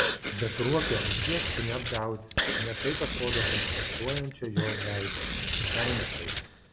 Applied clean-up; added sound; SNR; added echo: none; Breathing + Tearing; -4 dB; none.